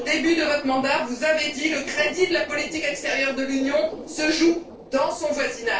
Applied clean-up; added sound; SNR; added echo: neural separator model SepFormer DNS4.